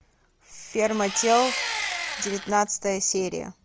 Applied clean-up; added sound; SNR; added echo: none; Engine; 6 dB; none.